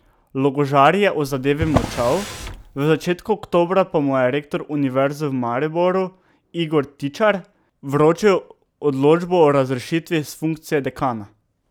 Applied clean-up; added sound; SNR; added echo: none; Drawer open or close; 7 dB; none.